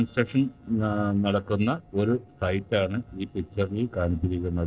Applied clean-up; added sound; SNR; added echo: neural separator model SepFormer DNS4.